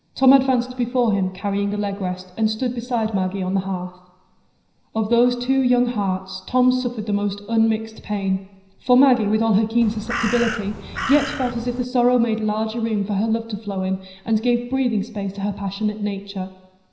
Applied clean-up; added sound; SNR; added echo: none; Crow; 8 dB; reverberation time 0.9 s.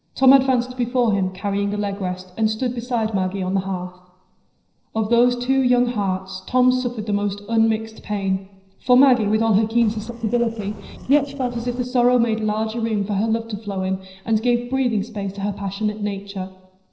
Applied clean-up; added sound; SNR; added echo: neural separator model SepFormer DNS4.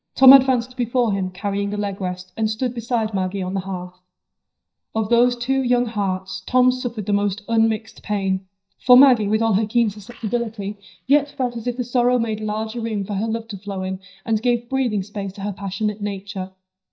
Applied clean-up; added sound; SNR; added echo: neural mask model DeepFilterNet 3.